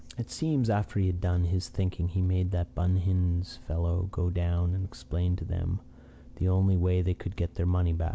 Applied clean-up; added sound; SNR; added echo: none; none; none; none.